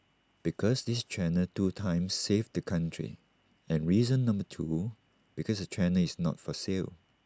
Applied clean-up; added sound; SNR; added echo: none; none; none; none.